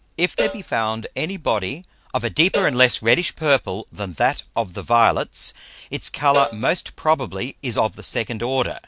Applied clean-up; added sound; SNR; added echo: none; Cowbell; 11 dB; none.